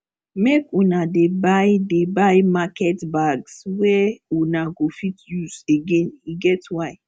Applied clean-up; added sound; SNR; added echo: none; none; none; none.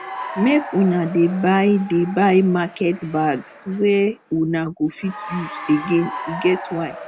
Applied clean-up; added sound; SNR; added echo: none; Applause / Cheering; 14 dB; none.